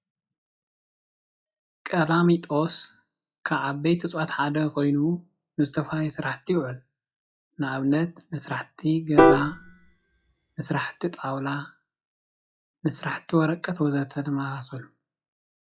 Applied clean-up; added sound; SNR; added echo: classical method log-MMSE.